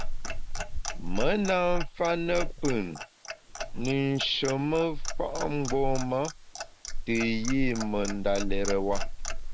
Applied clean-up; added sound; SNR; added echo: neural mask model Resemble Enhance denoiser.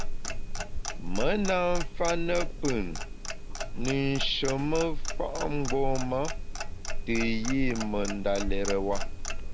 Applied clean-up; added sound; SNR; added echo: none; Clock; -1 dB; none.